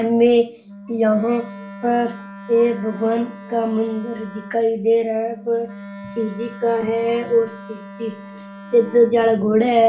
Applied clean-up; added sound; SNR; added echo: none; Wind instrument, woodwind instrument; 17 dB; reverberation time 0.3 s.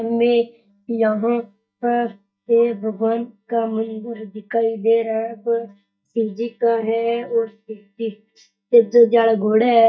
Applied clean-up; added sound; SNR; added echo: neural mask model DeepFilterNet 3.